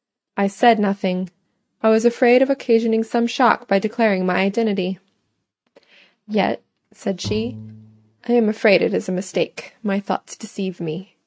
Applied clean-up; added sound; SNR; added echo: neural mask model RNNoise.